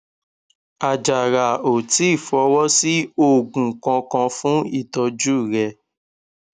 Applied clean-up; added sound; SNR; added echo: none; none; none; none.